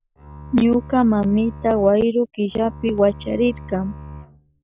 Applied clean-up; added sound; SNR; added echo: none; Bowed string instrument; 17 dB; none.